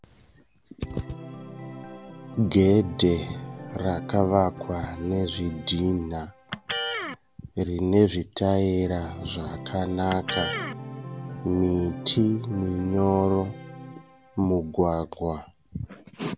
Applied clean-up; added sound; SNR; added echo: none; Organ + Electric guitar; 13 dB; none.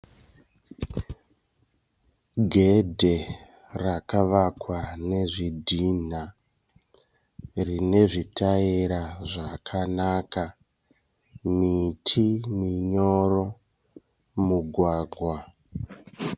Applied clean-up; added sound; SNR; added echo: none; none; none; none.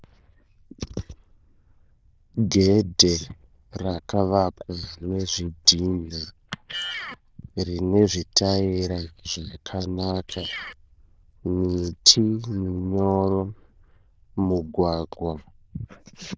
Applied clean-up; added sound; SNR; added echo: neural diffusion model UNIVERSE++.